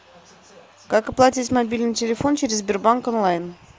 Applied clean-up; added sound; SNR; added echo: none; none; none; none.